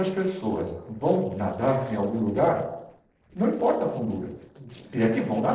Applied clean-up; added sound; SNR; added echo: neural separator model SepFormer DNS4.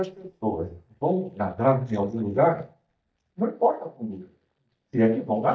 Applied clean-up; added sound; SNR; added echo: neural mask model DeepFilterNet 3.